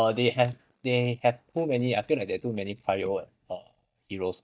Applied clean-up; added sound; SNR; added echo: neural mask model DeepFilterNet 3.